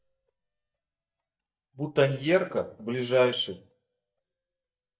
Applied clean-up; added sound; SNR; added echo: neural mask model DeepFilterNet 3.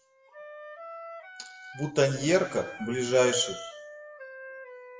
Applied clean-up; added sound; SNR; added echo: classical method WPE with log-MMSE.